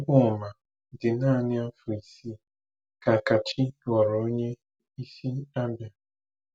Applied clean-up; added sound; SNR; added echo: none; none; none; none.